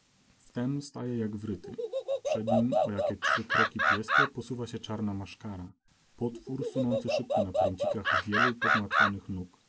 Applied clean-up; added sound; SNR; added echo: none; Animal; -4 dB; none.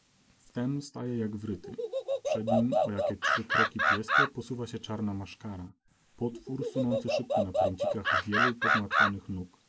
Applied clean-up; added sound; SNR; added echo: neural mask model Resemble Enhance denoiser.